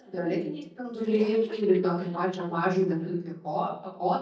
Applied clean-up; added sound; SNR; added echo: neural mask model DeepFilterNet 3.